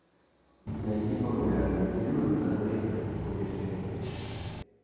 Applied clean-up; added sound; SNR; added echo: none; Bus / Engine; 5 dB; reverberation time 2.2 s.